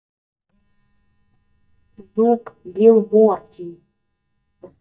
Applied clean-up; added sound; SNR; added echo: neural mask model DeepFilterNet 3.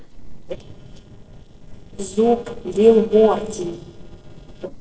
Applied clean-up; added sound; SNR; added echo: neural separator model SepFormer DNS4.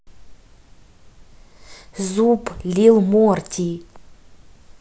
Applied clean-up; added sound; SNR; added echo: none; none; none; none.